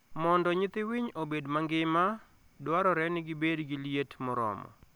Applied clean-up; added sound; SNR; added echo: none; none; none; none.